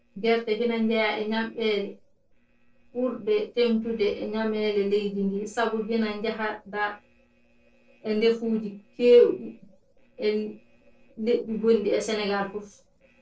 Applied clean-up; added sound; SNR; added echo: neural separator model SepFormer DNS4.